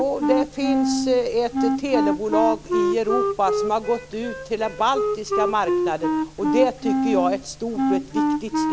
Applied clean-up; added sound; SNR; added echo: none; Wind instrument, woodwind instrument; -1 dB; none.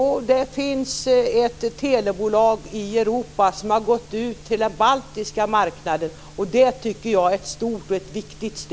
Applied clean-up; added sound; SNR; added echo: none; none; none; none.